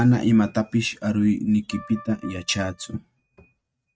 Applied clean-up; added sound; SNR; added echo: neural mask model RNNoise.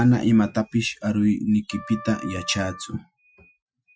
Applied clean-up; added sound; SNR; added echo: classical method Wiener filter.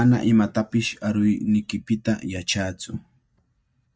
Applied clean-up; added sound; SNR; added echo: neural mask model DeepFilterNet 3.